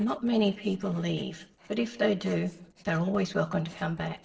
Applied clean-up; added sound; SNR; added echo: neural separator model SepFormer DNS4.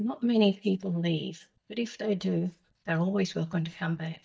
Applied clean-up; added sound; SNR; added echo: neural mask model DeepFilterNet 3.